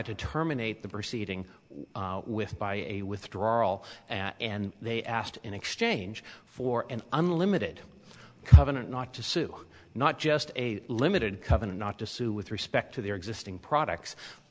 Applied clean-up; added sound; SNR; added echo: none; none; none; none.